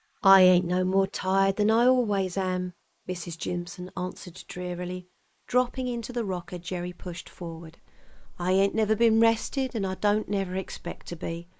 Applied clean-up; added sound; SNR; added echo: neural mask model Resemble Enhance denoiser.